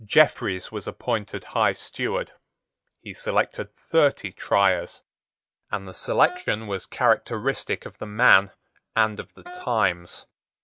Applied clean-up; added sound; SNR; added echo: neural mask model RNNoise.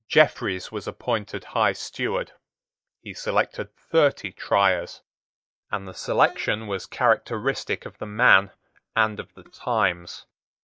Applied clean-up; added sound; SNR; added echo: neural mask model DeepFilterNet 3.